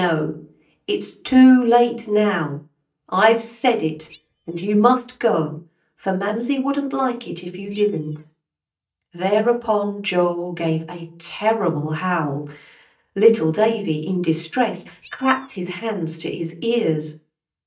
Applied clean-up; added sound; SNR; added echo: neural mask model DeepFilterNet 3.